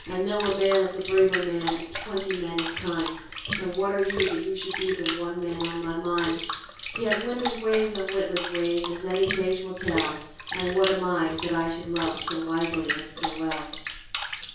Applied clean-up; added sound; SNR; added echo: none; Bathtub (filling or washing) / Water; 2 dB; reverberation time 0.6 s.